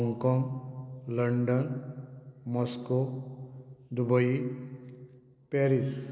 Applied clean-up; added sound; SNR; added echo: none; none; none; none.